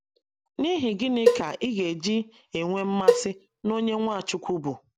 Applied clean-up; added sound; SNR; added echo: none; Cowbell; -1 dB; none.